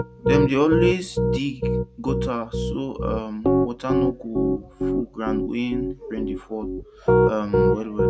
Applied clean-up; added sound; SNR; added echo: none; Piano; -4 dB; none.